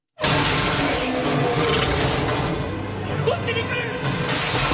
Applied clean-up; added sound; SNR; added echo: none; Engine starting; 12 dB; reverberation time 1.9 s.